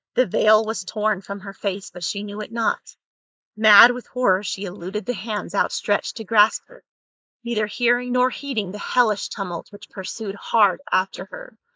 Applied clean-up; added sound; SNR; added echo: neural mask model Resemble Enhance denoiser.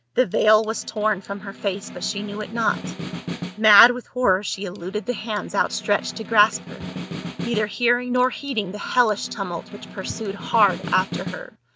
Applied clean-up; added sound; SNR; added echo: none; Snare drum; 12 dB; none.